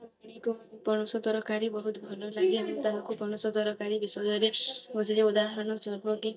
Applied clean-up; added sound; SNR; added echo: neural mask model DeepFilterNet 3.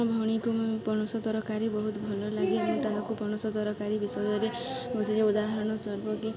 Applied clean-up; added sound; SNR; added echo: none; none; none; none.